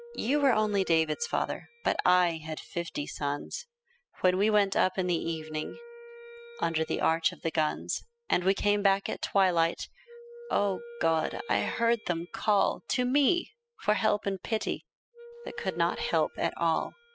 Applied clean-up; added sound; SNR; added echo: classical method spectral subtraction.